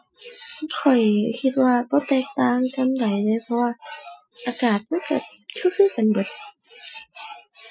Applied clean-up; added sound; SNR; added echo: classical method Wiener filter.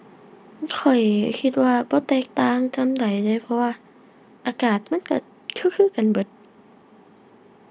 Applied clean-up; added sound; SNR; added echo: none; none; none; none.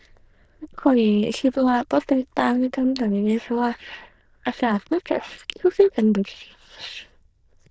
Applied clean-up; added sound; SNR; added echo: neural diffusion model UNIVERSE++.